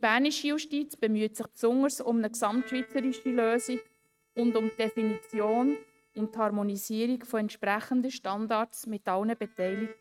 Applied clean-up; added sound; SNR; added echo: neural mask model RNNoise.